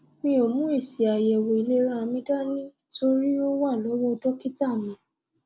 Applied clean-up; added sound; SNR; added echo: none; none; none; none.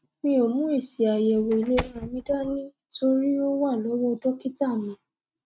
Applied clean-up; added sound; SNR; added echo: neural mask model RNNoise.